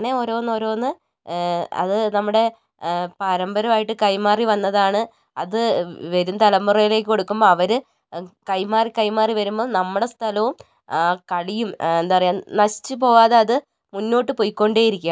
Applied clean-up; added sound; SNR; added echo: none; none; none; none.